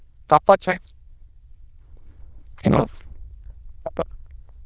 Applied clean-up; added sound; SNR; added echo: neural diffusion model UNIVERSE++.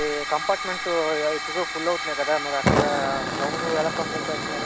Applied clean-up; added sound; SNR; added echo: none; Hiss / Fire; 0 dB; none.